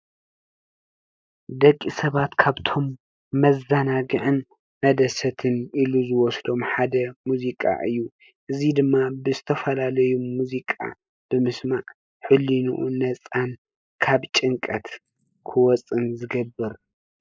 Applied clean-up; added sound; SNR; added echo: neural mask model Resemble Enhance denoiser.